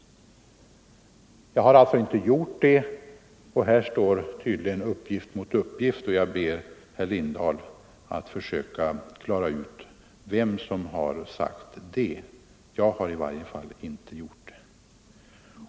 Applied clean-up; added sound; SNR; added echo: none; none; none; none.